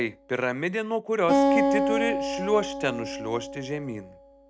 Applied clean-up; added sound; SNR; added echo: none; Acoustic guitar; -1 dB; none.